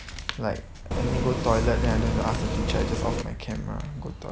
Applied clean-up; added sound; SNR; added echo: none; Bus; -2 dB; none.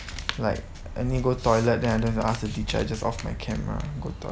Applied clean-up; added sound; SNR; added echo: none; none; none; none.